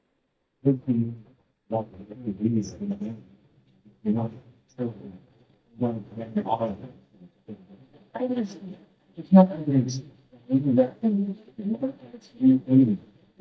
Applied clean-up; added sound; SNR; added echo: neural mask model DeepFilterNet 3.